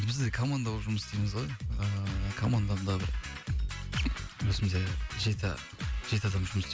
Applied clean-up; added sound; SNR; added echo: none; none; none; none.